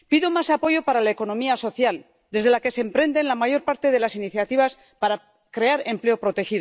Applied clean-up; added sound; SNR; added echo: none; none; none; none.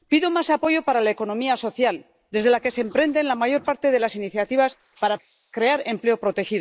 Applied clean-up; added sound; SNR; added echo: neural mask model Resemble Enhance denoiser.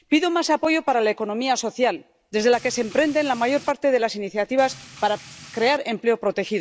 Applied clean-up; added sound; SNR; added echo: none; Rain; 20 dB; none.